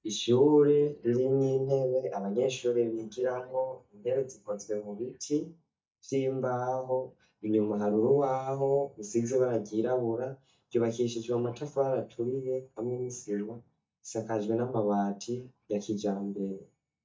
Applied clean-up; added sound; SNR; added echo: neural mask model DeepFilterNet 3.